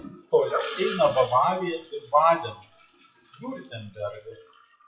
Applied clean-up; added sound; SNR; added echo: classical method WPE with log-MMSE.